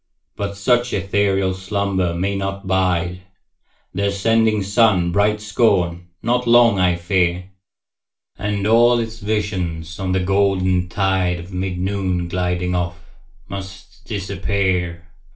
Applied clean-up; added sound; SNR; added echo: none; none; none; reverberation time 0.3 s.